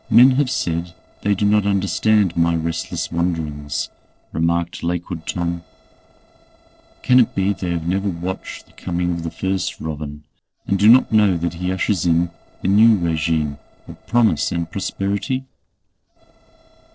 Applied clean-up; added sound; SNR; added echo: neural separator model SepFormer DNS4.